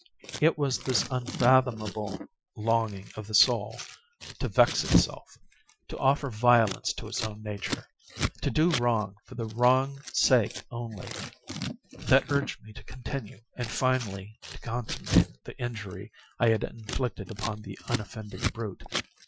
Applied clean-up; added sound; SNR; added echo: classical method Wiener filter.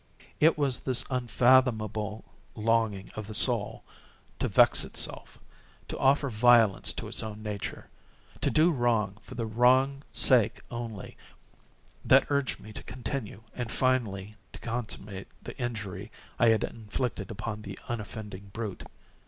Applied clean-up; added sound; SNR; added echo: none; none; none; none.